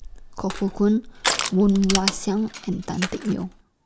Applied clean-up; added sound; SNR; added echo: none; Crushing; 6 dB; none.